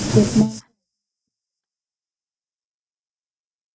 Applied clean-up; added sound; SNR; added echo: neural mask model DeepFilterNet 3.